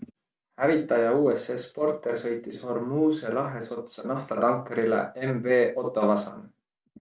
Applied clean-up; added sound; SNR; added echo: none; none; none; none.